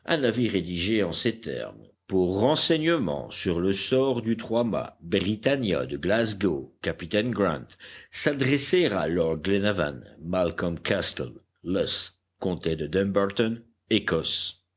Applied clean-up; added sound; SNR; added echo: none; none; none; none.